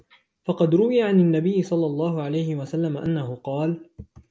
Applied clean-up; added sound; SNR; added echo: none; none; none; none.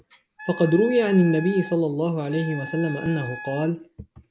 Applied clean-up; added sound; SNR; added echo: none; Wind instrument, woodwind instrument; 15 dB; none.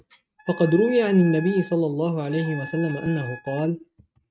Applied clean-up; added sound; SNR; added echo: neural mask model RNNoise.